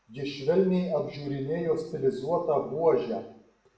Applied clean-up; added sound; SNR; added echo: none; none; none; reverberation time 0.7 s.